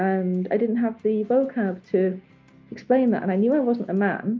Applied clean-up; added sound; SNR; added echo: none; none; none; none.